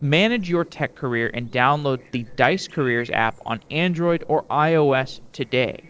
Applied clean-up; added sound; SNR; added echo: neural separator model SepFormer DNS4.